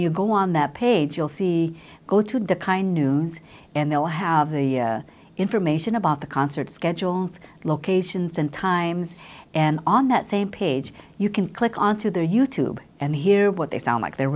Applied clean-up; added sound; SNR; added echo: none; none; none; none.